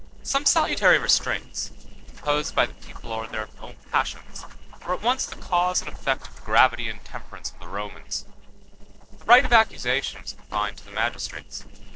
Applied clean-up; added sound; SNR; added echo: neural separator model SepFormer DNS4.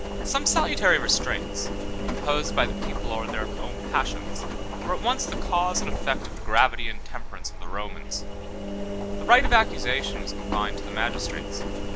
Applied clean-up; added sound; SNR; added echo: none; Engine; 2 dB; none.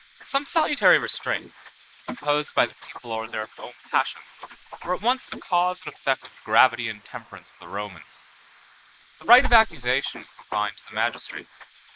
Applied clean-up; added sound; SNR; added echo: neural mask model Resemble Enhance denoiser.